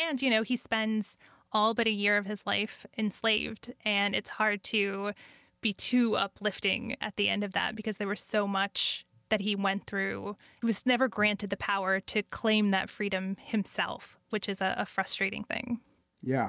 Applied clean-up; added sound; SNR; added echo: none; none; none; none.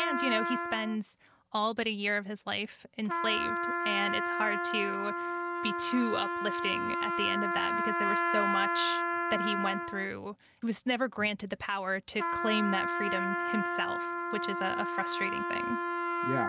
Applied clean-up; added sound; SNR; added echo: none; Trumpet; -1 dB; none.